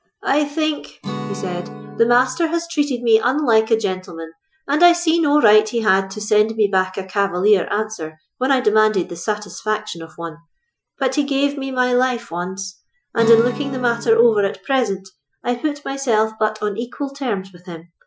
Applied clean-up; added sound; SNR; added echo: classical method Wiener filter.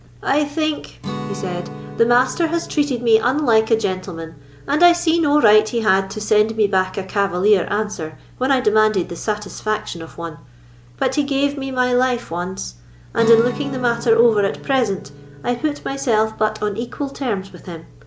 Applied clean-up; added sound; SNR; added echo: none; Guitar; 17 dB; none.